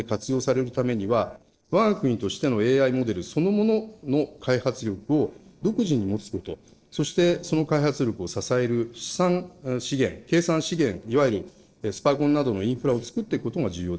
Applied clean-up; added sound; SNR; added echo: neural separator model SepFormer DNS4.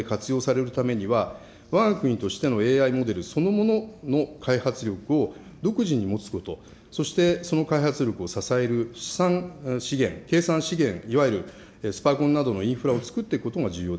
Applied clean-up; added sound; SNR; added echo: none; none; none; none.